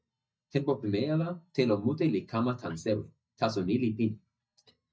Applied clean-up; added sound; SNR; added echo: neural mask model DeepFilterNet 3.